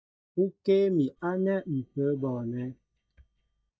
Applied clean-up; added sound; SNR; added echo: neural mask model DeepFilterNet 3.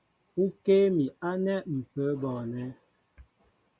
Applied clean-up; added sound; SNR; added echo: none; none; none; none.